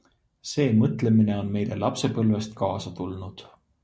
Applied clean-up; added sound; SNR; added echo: none; none; none; none.